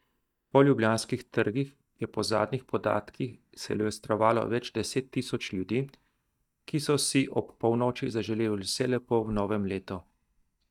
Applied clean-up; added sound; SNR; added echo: neural mask model DeepFilterNet 3.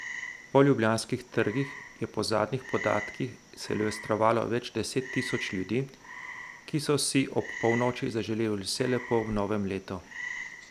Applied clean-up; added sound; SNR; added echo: none; Frog; 13 dB; none.